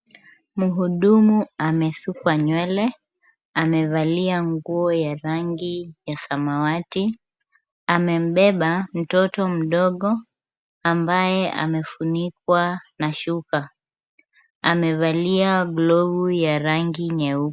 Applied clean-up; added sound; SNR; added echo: none; none; none; none.